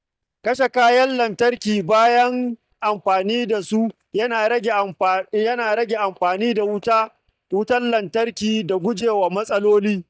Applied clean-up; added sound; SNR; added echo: neural mask model DeepFilterNet 3.